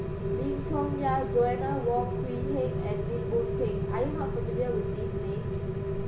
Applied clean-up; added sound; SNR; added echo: none; Rain; -2 dB; none.